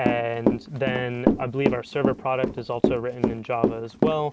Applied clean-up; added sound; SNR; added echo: none; Walk, footsteps / Run; -1 dB; none.